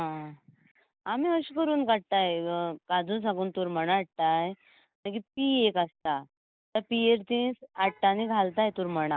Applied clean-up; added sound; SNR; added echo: neural mask model DeepFilterNet 3.